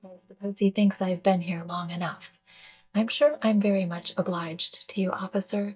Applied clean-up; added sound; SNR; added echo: neural mask model DeepFilterNet 3.